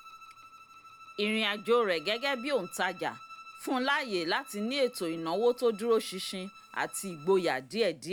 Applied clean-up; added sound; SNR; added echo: none; Bowed string instrument; 20 dB; none.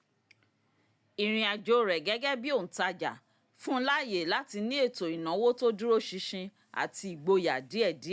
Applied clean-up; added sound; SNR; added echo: none; none; none; none.